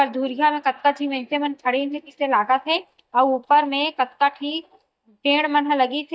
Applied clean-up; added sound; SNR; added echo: neural mask model DeepFilterNet 3.